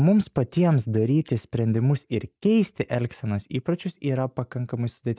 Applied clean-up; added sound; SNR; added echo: neural mask model DeepFilterNet 3.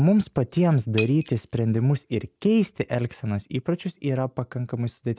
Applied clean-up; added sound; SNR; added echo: none; Shatter; 19 dB; none.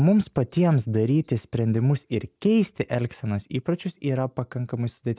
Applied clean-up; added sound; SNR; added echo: none; none; none; none.